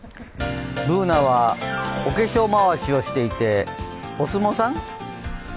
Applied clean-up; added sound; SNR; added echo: none; none; none; none.